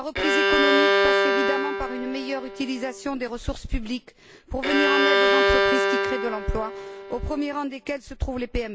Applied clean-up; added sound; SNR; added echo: none; Bowed string instrument; -5 dB; none.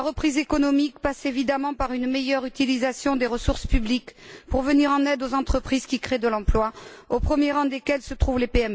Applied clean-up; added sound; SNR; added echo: none; none; none; none.